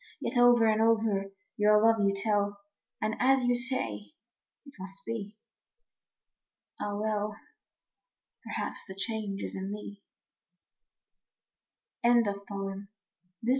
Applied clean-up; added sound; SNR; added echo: none; none; none; none.